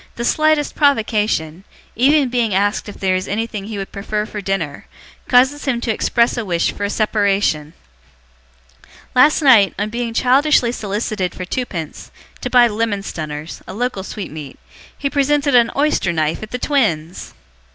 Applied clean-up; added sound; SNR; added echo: none; none; none; none.